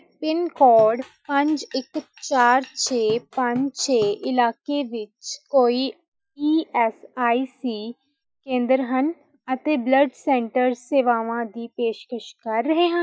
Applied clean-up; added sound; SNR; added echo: classical method Wiener filter.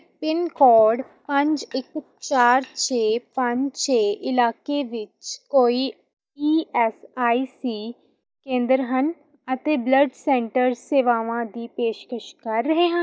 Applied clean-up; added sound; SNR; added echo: neural mask model DeepFilterNet 3.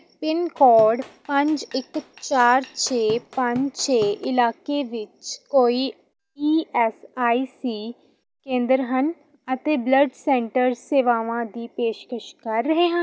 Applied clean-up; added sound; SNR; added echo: none; Drum / Drum kit; 20 dB; none.